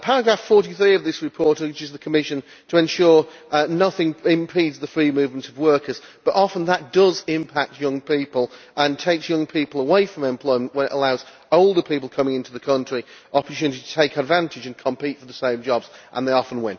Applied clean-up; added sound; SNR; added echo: none; none; none; none.